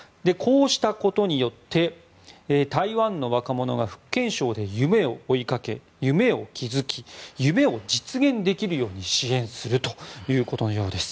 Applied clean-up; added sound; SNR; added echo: none; none; none; none.